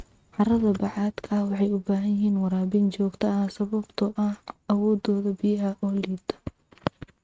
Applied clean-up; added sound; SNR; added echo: neural mask model RNNoise.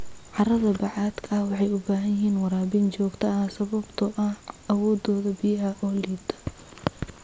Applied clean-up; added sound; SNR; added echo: none; none; none; none.